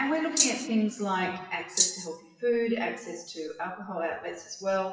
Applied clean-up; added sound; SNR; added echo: classical method WPE with log-MMSE.